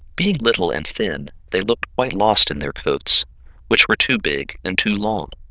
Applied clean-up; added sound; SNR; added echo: neural diffusion model UNIVERSE++.